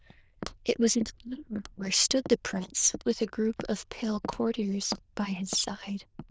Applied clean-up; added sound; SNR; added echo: neural diffusion model UNIVERSE++.